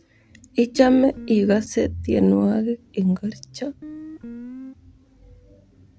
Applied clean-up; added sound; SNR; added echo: none; Guitar; 14 dB; none.